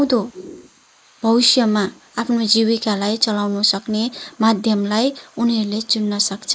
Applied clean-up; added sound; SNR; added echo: neural mask model Resemble Enhance denoiser.